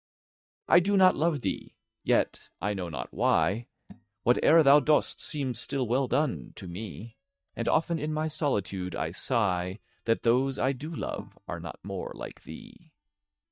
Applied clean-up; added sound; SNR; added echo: neural mask model DeepFilterNet 3.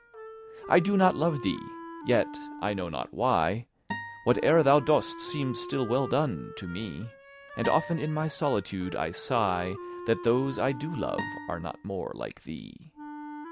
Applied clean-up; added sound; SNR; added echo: none; Acoustic guitar + Wind instrument, woodwind instrument; 12 dB; none.